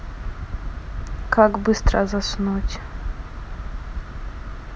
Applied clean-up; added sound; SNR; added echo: none; none; none; none.